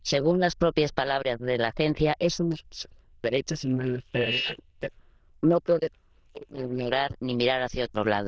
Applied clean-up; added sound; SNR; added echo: neural diffusion model UNIVERSE++.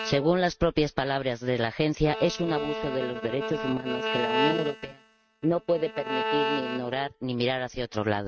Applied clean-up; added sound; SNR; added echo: neural mask model RNNoise.